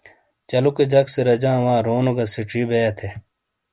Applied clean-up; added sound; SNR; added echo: none; none; none; none.